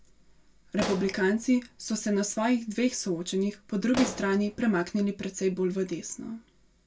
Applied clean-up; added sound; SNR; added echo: none; Explosion; 10 dB; reverberation time 0.2 s.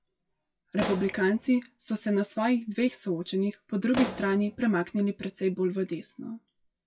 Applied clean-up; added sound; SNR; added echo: classical method WPE with log-MMSE.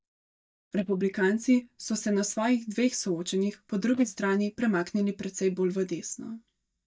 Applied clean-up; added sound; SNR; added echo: neural mask model DeepFilterNet 3.